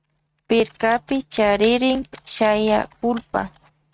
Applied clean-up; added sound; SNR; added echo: neural mask model RNNoise.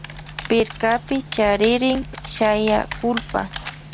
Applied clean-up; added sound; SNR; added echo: none; Typing; 12 dB; none.